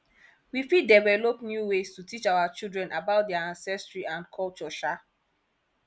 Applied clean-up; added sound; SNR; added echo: none; none; none; none.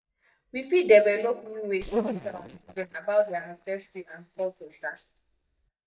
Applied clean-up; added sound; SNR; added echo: neural mask model DeepFilterNet 3.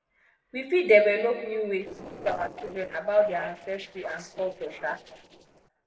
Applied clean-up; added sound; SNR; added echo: neural separator model SepFormer DNS4.